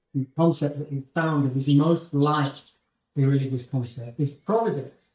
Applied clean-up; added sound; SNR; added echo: neural mask model DeepFilterNet 3.